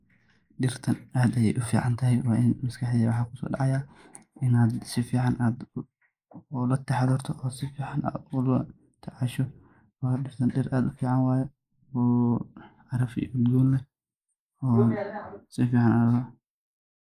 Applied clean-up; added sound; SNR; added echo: neural mask model Resemble Enhance denoiser.